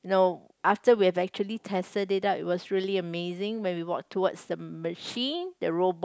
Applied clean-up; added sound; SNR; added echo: none; none; none; none.